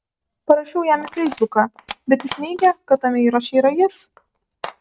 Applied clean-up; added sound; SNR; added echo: neural mask model RNNoise.